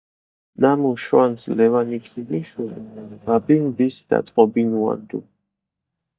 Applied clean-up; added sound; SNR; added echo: neural mask model DeepFilterNet 3.